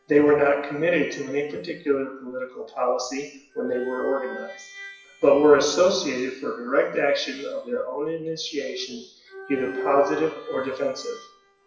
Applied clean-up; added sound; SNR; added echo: classical method WPE with log-MMSE.